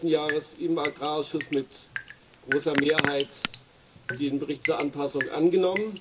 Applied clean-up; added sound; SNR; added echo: none; Drip; 7 dB; reverberation time 0.2 s.